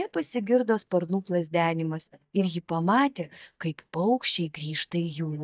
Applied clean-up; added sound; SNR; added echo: neural mask model DeepFilterNet 3.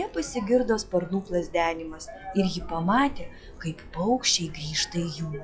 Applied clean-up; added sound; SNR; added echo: classical method log-MMSE.